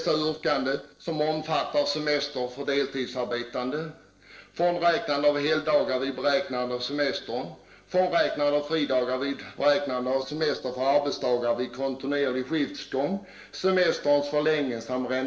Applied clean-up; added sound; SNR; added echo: neural separator model SepFormer DNS4.